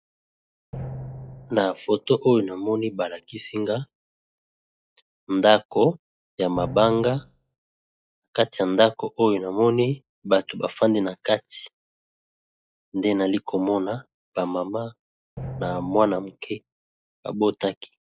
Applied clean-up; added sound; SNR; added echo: classical method log-MMSE.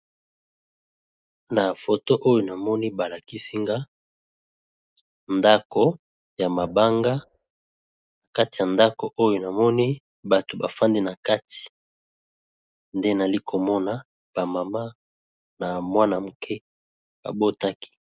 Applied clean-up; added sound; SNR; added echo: neural mask model Resemble Enhance denoiser.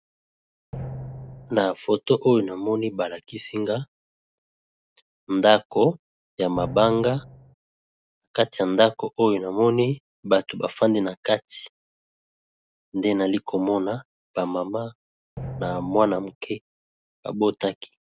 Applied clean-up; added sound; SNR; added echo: none; Drum; 11 dB; none.